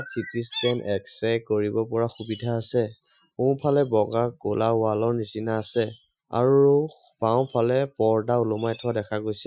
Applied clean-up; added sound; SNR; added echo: classical method Wiener filter.